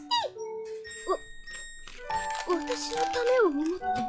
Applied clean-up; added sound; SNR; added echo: classical method log-MMSE.